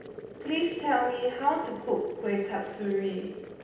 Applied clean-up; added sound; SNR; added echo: none; Boiling; 13 dB; reverberation time 0.9 s.